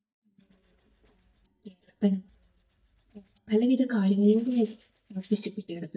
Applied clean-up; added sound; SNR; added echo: neural mask model DeepFilterNet 3.